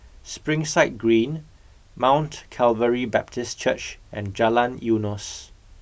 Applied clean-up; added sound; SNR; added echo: none; none; none; none.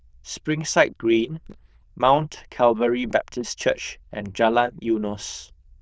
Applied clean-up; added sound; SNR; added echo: neural diffusion model UNIVERSE++.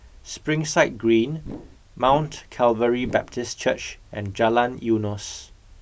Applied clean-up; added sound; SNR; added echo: none; Whoosh, swoosh, swish; 13 dB; none.